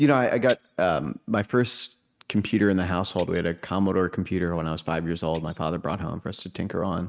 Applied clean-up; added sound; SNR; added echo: neural mask model RNNoise.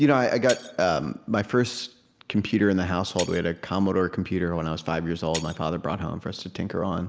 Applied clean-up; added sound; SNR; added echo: none; Shatter; 19 dB; none.